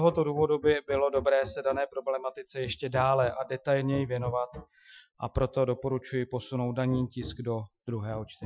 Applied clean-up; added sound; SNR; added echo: classical method Wiener filter.